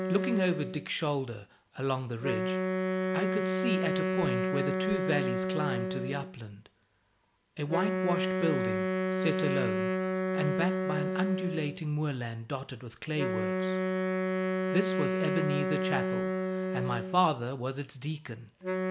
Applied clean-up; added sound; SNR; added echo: none; Wind instrument, woodwind instrument; -2 dB; none.